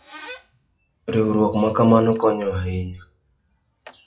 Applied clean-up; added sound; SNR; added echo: classical method log-MMSE.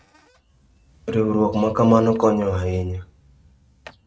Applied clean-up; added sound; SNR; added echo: neural mask model RNNoise.